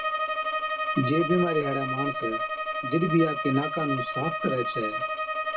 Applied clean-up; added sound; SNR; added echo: none; Bowed string instrument; 1 dB; reverberation time 0.2 s.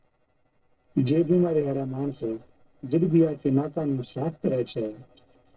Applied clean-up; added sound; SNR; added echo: neural separator model SepFormer DNS4.